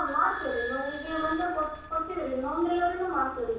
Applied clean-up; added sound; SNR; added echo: none; Squeak / Idling; 12 dB; reverberation time 0.7 s.